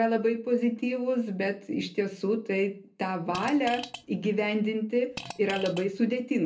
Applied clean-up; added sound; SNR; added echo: none; Fart; 13 dB; reverberation time 0.3 s.